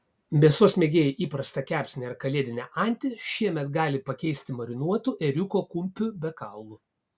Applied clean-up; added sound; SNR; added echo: none; none; none; none.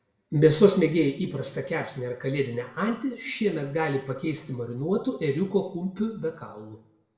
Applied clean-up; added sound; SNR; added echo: none; none; none; reverberation time 0.7 s.